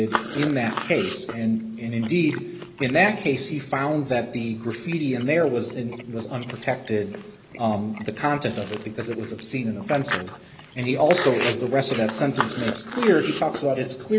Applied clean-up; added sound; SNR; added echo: none; Chewing, mastication; 11 dB; none.